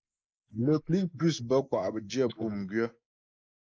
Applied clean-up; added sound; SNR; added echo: neural mask model Resemble Enhance denoiser.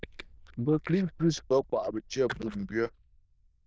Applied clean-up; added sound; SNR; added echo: neural diffusion model UNIVERSE++.